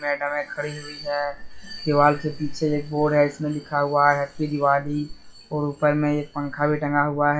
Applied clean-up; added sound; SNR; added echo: classical method log-MMSE.